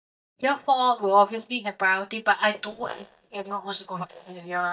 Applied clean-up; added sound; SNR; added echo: neural mask model DeepFilterNet 3.